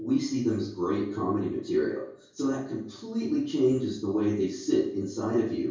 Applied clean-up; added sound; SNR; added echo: none; none; none; reverberation time 0.6 s.